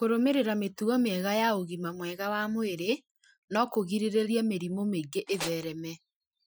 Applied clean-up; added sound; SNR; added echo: classical method Wiener filter.